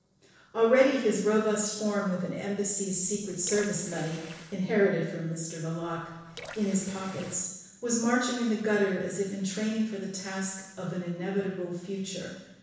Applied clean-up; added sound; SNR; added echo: neural separator model SepFormer DNS4.